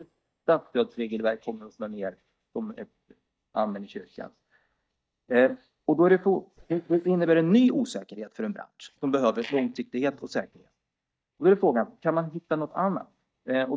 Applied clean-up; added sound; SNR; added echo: neural mask model DeepFilterNet 3.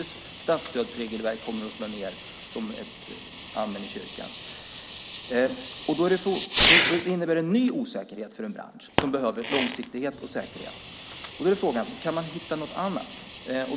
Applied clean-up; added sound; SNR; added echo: none; Fireworks; 0 dB; none.